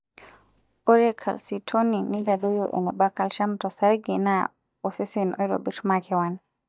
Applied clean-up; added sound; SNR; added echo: neural mask model DeepFilterNet 3.